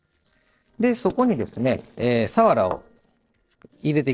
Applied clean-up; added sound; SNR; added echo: neural separator model SepFormer DNS4.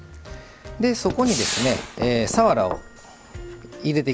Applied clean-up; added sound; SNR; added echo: none; Knock + Gunshot, gunfire; 6 dB; none.